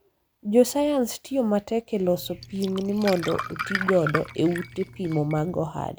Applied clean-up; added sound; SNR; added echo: none; Glass; 9 dB; none.